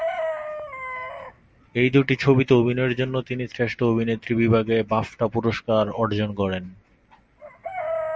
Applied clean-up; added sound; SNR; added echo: none; Chicken, rooster; 12 dB; none.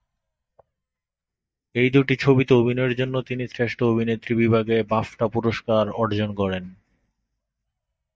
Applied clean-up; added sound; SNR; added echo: neural mask model DeepFilterNet 3.